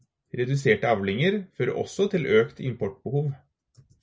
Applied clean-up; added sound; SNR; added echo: none; none; none; none.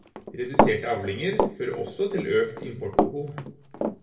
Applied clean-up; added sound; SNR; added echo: none; Run; -1 dB; reverberation time 0.6 s.